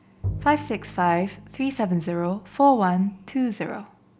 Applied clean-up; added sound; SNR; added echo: none; Bowed string instrument; 14 dB; none.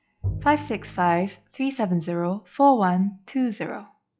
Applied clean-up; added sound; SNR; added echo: classical method log-MMSE.